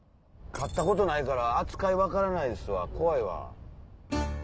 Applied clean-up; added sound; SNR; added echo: none; none; none; none.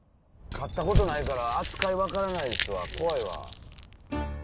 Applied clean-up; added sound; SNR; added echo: none; Crumpling, crinkling / Crushing; 2 dB; none.